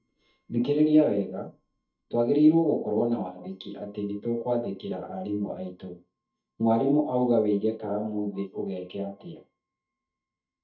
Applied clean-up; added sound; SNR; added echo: neural mask model DeepFilterNet 3.